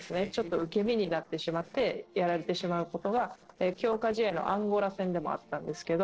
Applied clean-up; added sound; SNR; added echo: neural separator model SepFormer DNS4.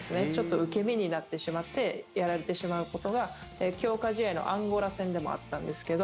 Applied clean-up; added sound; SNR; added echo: none; none; none; none.